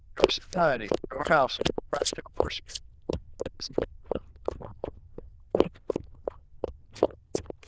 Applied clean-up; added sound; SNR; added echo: neural diffusion model UNIVERSE++.